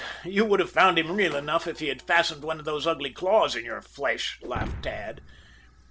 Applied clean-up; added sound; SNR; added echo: none; Shatter; 16 dB; none.